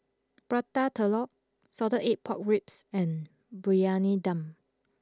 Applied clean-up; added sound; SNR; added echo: none; none; none; none.